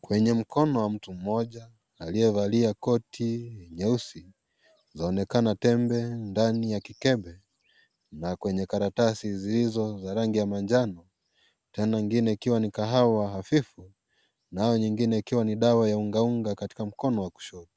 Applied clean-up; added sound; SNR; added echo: none; none; none; none.